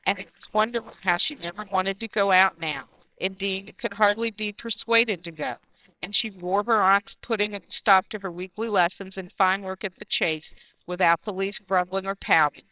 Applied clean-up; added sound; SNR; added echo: neural separator model SepFormer WHAMR!.